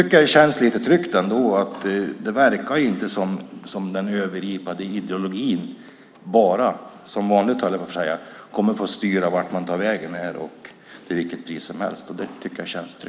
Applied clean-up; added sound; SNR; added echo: none; none; none; none.